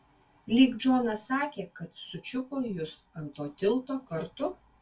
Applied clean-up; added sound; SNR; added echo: none; none; none; reverberation time 0.1 s.